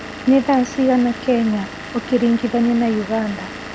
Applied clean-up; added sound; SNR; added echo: none; Engine / Vehicle; 13 dB; none.